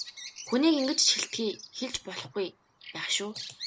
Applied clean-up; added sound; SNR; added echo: none; Bird vocalization, bird call, bird song; 14 dB; none.